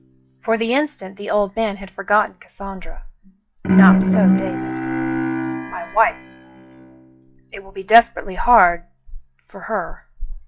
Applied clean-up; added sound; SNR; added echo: classical method log-MMSE.